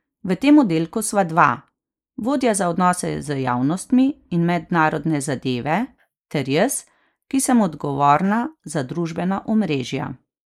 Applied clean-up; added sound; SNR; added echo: neural mask model Resemble Enhance denoiser.